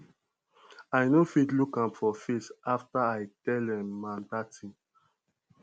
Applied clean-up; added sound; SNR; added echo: none; none; none; none.